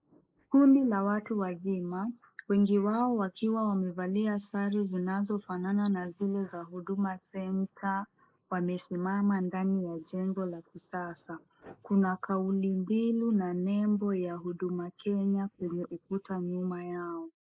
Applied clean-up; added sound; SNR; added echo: neural mask model Resemble Enhance denoiser.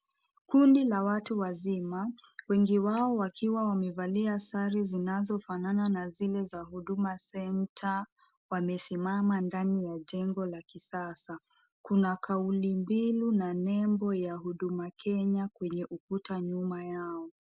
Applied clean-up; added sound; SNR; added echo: none; none; none; none.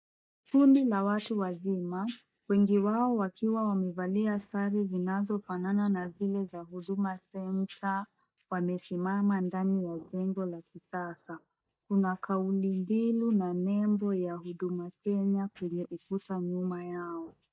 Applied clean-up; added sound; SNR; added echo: neural mask model DeepFilterNet 3.